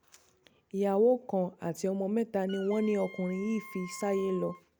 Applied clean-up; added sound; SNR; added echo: none; Wind instrument, woodwind instrument; 18 dB; none.